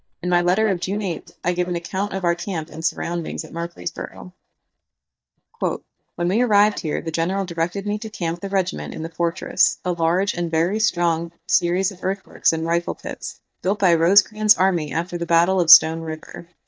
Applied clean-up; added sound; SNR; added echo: neural mask model DeepFilterNet 3.